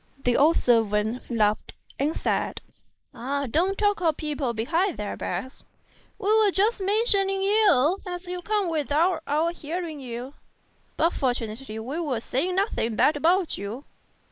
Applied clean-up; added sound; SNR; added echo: neural mask model Resemble Enhance denoiser.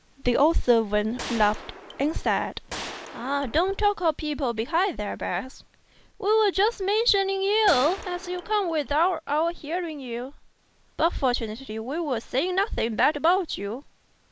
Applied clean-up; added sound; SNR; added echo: none; Gunshot, gunfire; 13 dB; none.